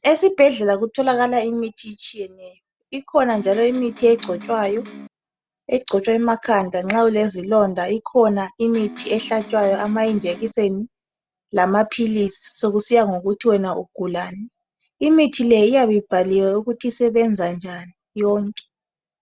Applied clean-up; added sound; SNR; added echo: none; Electric guitar; 16 dB; none.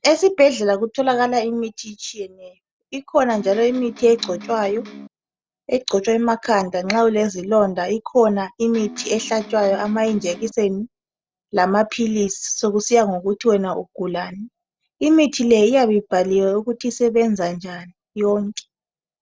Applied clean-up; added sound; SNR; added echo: neural separator model SepFormer DNS4.